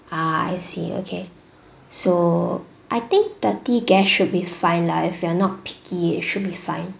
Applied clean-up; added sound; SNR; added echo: none; none; none; none.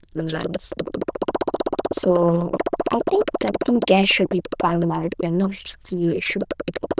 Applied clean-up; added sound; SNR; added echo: neural diffusion model UNIVERSE++.